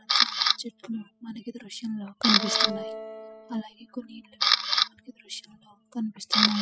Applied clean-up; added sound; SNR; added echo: classical method spectral subtraction.